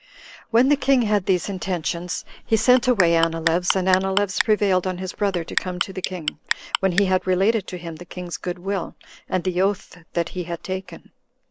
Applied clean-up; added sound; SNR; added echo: neural mask model Resemble Enhance denoiser.